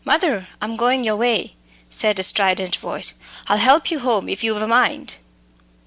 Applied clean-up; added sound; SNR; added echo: none; none; none; none.